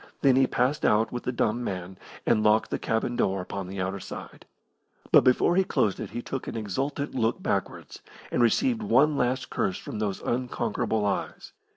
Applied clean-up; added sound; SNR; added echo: none; none; none; none.